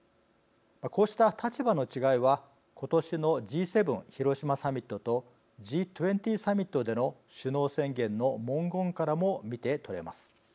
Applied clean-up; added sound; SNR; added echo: none; none; none; none.